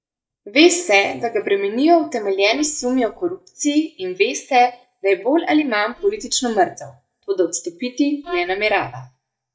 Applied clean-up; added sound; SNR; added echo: neural mask model DeepFilterNet 3.